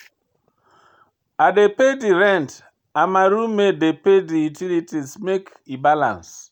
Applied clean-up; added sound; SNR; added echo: none; none; none; none.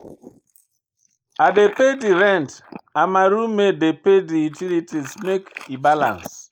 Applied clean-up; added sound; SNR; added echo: neural mask model Resemble Enhance denoiser.